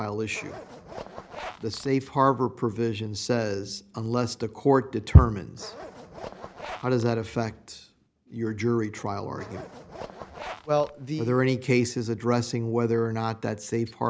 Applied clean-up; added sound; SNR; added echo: none; Zipper (clothing); 16 dB; none.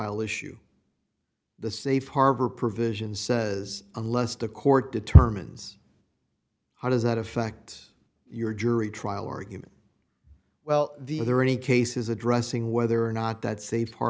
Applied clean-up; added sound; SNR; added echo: none; none; none; none.